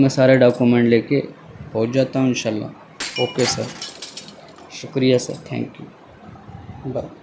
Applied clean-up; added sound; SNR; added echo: none; Shatter; 17 dB; none.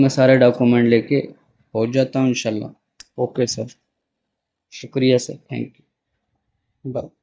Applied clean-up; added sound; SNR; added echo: neural mask model DeepFilterNet 3.